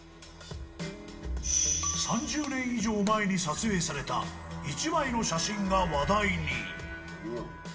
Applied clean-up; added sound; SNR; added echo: none; Shatter; 19 dB; reverberation time 2.5 s.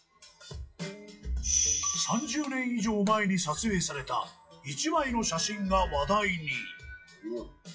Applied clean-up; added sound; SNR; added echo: classical method WPE with log-MMSE.